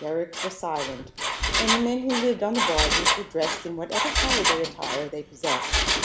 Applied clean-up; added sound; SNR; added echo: none; Engine; -2 dB; none.